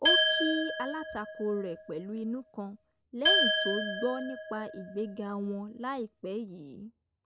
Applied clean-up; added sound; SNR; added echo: none; Glass; -4 dB; none.